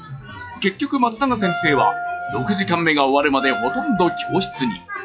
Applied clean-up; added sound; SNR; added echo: classical method log-MMSE.